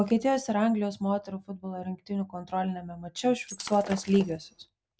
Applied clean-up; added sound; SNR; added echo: none; Shatter; 14 dB; none.